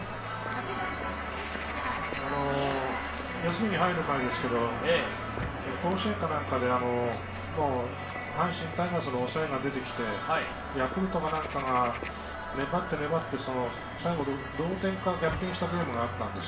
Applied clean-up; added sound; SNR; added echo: none; Walk, footsteps / Bird vocalization, bird call, bird song; 14 dB; reverberation time 0.3 s.